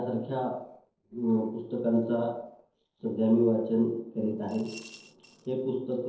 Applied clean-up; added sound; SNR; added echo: neural separator model SepFormer DNS4.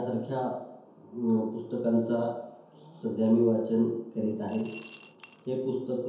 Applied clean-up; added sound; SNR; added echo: none; Coin (dropping) / Glass; 19 dB; reverberation time 0.9 s.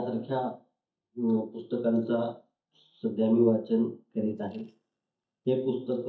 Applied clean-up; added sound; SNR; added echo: neural mask model DeepFilterNet 3.